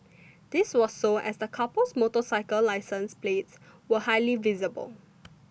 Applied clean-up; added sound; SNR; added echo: none; none; none; none.